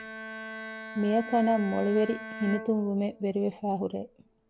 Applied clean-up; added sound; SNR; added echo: none; Bowed string instrument; 12 dB; none.